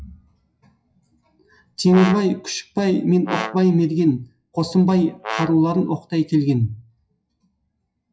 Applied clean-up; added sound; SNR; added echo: classical method WPE with log-MMSE.